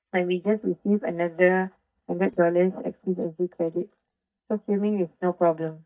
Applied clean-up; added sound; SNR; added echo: neural mask model DeepFilterNet 3.